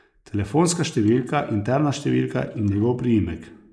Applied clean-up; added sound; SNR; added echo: neural mask model Resemble Enhance denoiser.